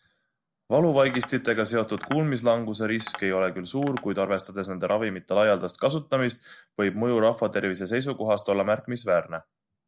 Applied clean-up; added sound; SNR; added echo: none; Tap; 16 dB; none.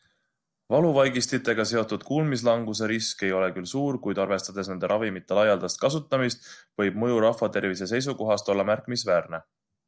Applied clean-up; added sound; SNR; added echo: none; none; none; none.